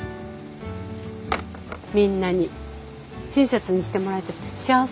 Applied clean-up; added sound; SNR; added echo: none; none; none; none.